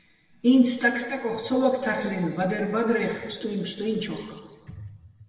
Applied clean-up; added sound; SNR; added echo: none; none; none; reverberation time 1.3 s.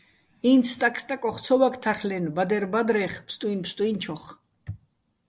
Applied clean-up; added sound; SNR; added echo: none; none; none; none.